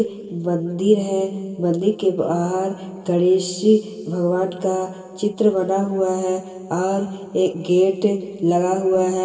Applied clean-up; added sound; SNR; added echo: none; none; none; reverberation time 2.4 s.